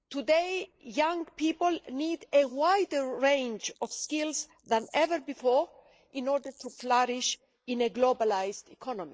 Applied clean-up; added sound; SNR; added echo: neural mask model Resemble Enhance denoiser.